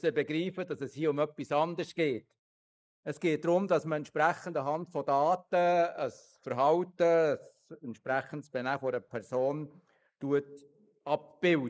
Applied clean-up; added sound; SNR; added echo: neural mask model Resemble Enhance denoiser.